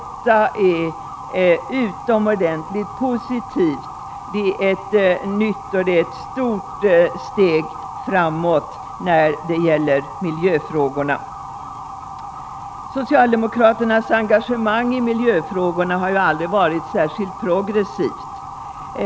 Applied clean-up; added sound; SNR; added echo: none; Motor vehicle (road) / Siren; 13 dB; none.